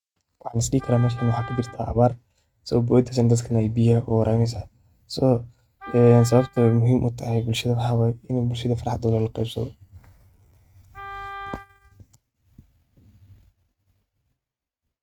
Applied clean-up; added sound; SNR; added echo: neural mask model RNNoise.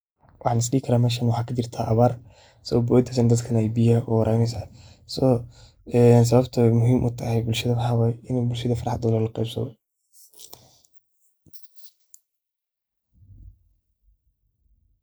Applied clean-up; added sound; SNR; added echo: neural mask model Resemble Enhance denoiser.